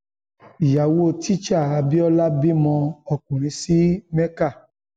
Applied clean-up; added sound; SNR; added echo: none; none; none; none.